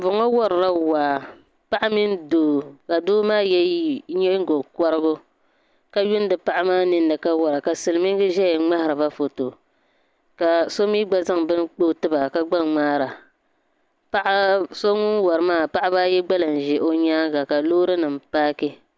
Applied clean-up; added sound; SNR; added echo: none; none; none; none.